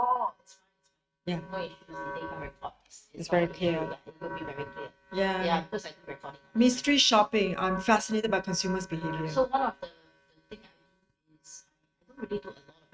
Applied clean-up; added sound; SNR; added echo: neural mask model RNNoise.